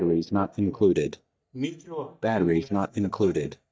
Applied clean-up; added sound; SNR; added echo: neural mask model DeepFilterNet 3.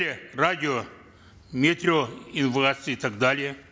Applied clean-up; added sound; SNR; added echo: none; none; none; none.